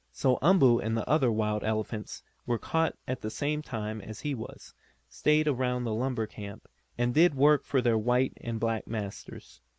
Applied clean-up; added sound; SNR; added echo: none; none; none; none.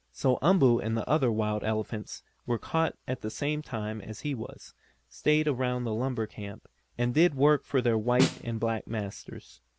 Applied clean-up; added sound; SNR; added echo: none; Snare drum; 5 dB; none.